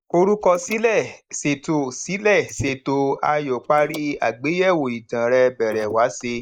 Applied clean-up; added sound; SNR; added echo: neural mask model Resemble Enhance denoiser.